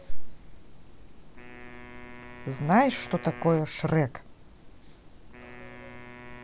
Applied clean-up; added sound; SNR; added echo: none; Wind instrument, woodwind instrument; 19 dB; none.